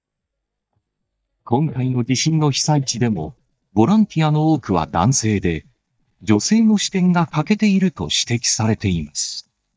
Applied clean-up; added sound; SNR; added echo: neural mask model DeepFilterNet 3.